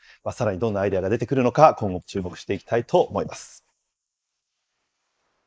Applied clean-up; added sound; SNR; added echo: neural mask model Resemble Enhance denoiser.